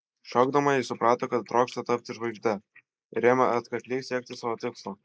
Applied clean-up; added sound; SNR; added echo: neural mask model Resemble Enhance denoiser.